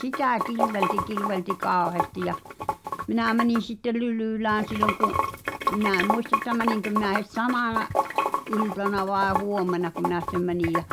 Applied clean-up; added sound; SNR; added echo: none; Sink (filling or washing) / Water; 3 dB; none.